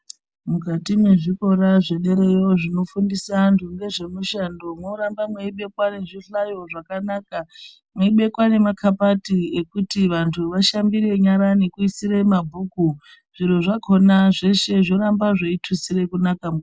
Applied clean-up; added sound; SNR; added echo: none; none; none; none.